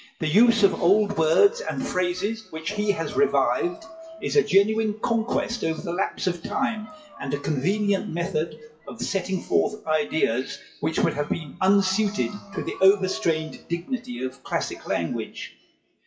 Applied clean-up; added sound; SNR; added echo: classical method WPE with log-MMSE.